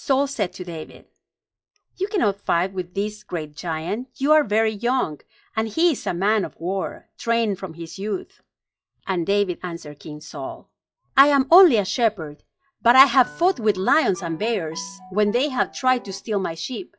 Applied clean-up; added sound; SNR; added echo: classical method log-MMSE.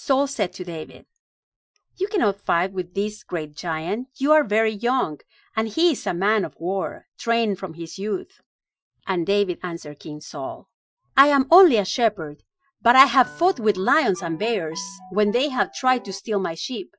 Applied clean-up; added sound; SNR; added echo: classical method Wiener filter.